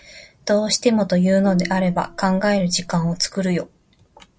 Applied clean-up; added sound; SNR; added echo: none; Gong; 17 dB; none.